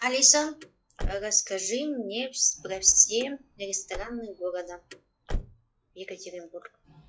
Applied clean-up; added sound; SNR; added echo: classical method log-MMSE.